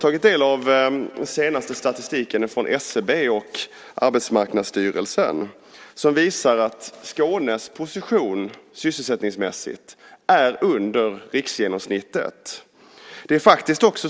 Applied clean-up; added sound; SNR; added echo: none; none; none; none.